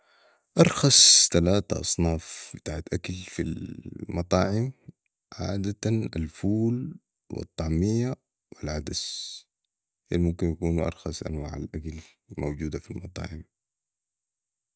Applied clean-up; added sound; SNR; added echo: none; none; none; none.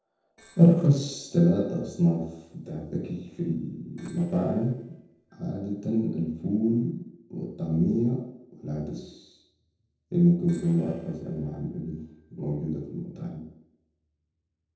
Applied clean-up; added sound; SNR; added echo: neural separator model SepFormer DNS4.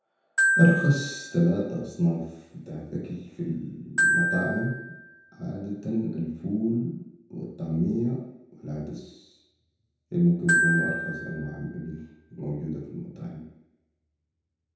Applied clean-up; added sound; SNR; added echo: none; Glockenspiel; 1 dB; reverberation time 0.9 s.